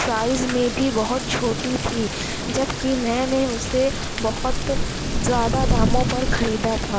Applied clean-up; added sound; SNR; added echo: none; Thunder / Rain; 1 dB; none.